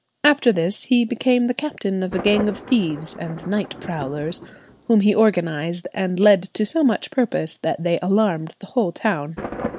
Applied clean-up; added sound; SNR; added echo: none; Thunder; 16 dB; none.